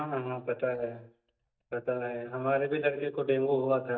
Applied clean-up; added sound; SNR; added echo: neural mask model DeepFilterNet 3.